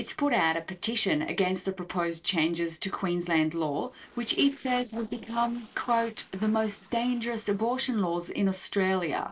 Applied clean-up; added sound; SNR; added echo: neural separator model SepFormer DNS4.